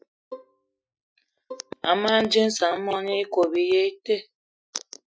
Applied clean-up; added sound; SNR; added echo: classical method Wiener filter.